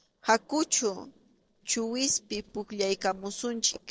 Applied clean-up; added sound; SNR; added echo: neural separator model SepFormer DNS4.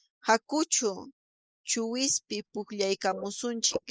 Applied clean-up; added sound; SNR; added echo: neural mask model Resemble Enhance denoiser.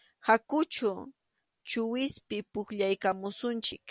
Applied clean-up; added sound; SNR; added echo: none; none; none; none.